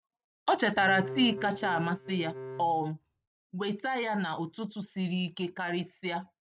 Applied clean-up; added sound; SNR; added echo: neural mask model RNNoise.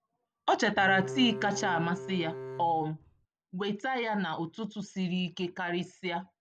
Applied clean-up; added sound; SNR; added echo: none; Bowed string instrument; 8 dB; none.